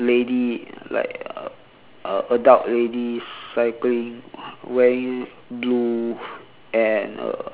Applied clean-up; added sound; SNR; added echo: none; none; none; none.